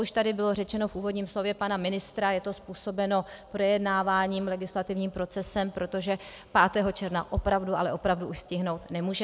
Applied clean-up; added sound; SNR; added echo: none; none; none; none.